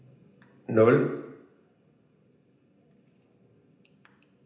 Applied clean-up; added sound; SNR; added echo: none; none; none; reverberation time 0.8 s.